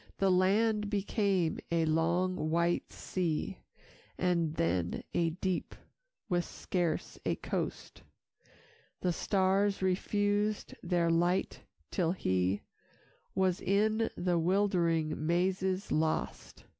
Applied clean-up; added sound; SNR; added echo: none; none; none; none.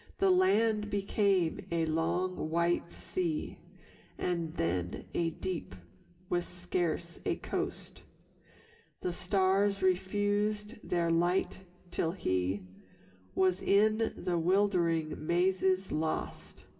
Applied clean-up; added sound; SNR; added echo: none; none; none; reverberation time 1.9 s.